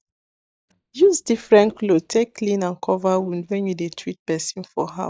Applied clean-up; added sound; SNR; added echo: neural mask model DeepFilterNet 3.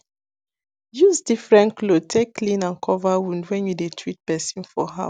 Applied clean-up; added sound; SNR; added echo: none; none; none; none.